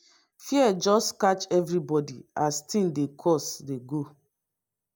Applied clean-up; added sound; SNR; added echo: none; none; none; none.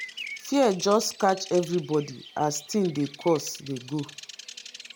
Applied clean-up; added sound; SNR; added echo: none; Bird vocalization, bird call, bird song; 16 dB; none.